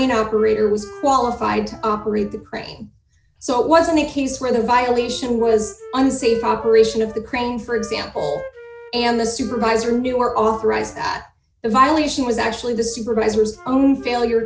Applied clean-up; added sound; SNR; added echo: none; Wind instrument, woodwind instrument; 19 dB; none.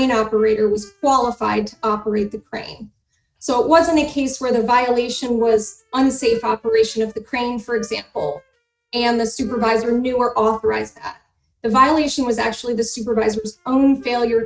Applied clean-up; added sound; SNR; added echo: neural mask model RNNoise.